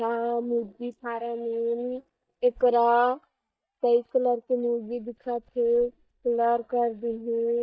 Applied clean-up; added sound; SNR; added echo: neural mask model DeepFilterNet 3.